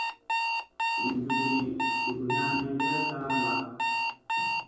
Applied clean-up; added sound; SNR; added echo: none; Alarm; -4 dB; reverberation time 1.3 s.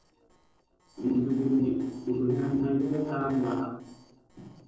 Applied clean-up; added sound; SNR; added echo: neural separator model SepFormer DNS4.